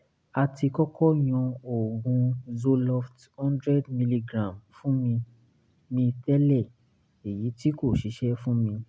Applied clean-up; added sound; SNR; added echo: none; none; none; none.